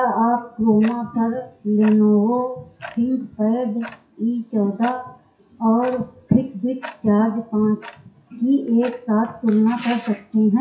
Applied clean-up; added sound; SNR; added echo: classical method WPE with log-MMSE.